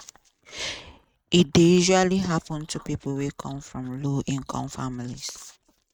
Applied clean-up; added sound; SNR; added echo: neural mask model RNNoise.